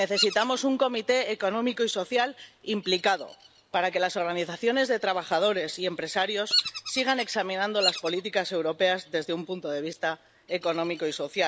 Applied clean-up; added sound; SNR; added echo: none; Bird vocalization, bird call, bird song; 10 dB; none.